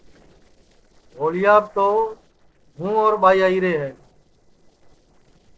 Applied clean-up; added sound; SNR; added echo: neural separator model SepFormer DNS4.